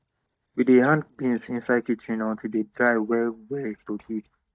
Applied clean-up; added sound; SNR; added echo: neural mask model DeepFilterNet 3.